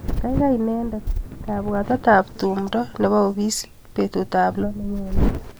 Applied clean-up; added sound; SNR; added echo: none; Thunder / Rain; 19 dB; none.